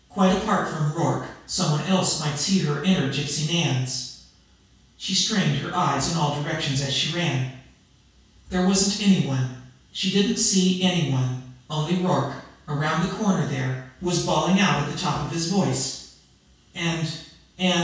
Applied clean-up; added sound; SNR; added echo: none; none; none; reverberation time 0.6 s.